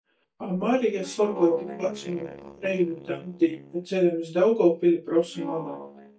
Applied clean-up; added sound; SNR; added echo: neural mask model DeepFilterNet 3.